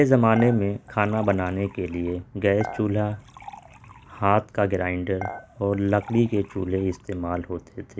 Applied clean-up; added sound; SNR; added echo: none; Dishes, pots, and pans / Chink, clink; 17 dB; none.